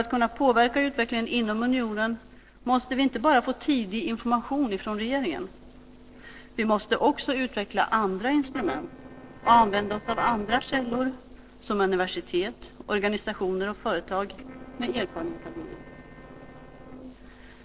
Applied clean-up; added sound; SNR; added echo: neural separator model SepFormer DNS4.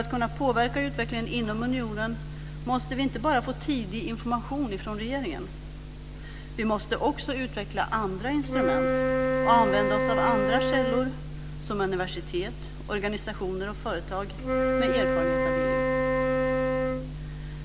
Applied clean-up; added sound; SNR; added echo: none; Wind instrument, woodwind instrument; -3 dB; none.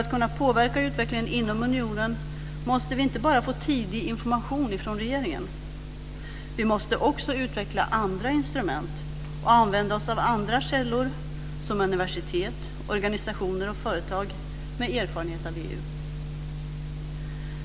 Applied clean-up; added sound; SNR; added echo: none; none; none; none.